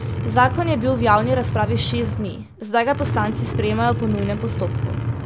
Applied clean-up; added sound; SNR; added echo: none; Truck; 2 dB; none.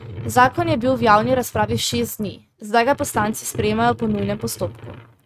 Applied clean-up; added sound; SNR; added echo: neural mask model RNNoise.